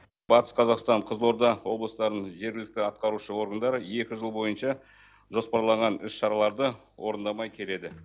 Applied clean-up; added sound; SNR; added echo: none; none; none; none.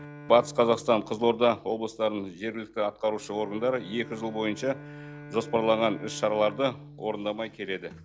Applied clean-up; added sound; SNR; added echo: none; Bowed string instrument; 18 dB; none.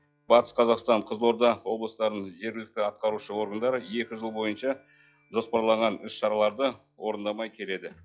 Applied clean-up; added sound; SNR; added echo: classical method log-MMSE.